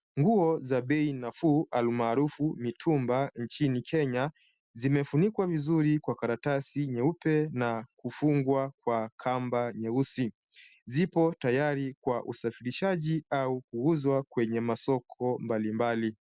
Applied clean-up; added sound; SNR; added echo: none; none; none; none.